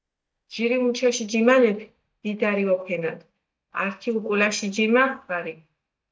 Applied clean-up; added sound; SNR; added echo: neural mask model DeepFilterNet 3.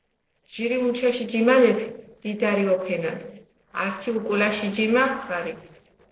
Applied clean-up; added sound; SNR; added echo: neural separator model SepFormer DNS4.